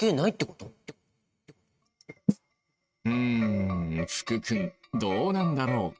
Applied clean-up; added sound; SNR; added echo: neural mask model RNNoise.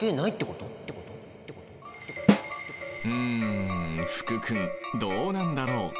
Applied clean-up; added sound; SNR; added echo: none; Snare drum; -2 dB; none.